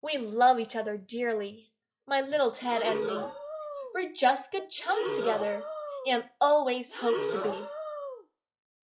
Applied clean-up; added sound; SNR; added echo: classical method log-MMSE.